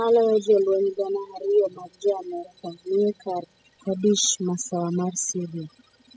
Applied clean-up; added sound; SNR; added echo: classical method spectral subtraction.